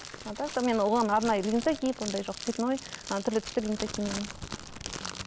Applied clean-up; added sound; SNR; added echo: none; Crackle; 11 dB; none.